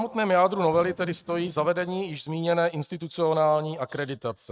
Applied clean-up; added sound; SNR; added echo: neural mask model RNNoise.